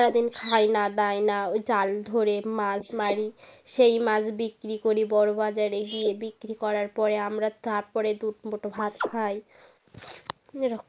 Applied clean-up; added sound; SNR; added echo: neural mask model Resemble Enhance denoiser.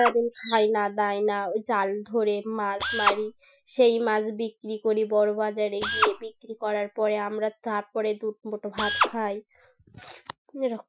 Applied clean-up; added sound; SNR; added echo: classical method Wiener filter.